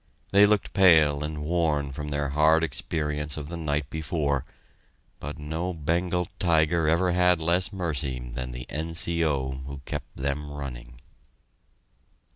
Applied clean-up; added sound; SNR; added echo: none; none; none; none.